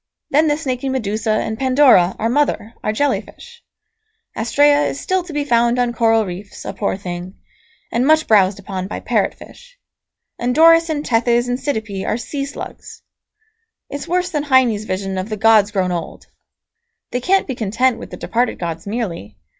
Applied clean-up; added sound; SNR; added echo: none; none; none; none.